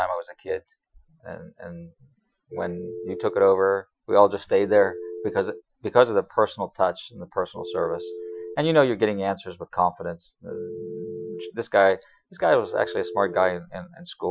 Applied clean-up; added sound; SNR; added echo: classical method Wiener filter.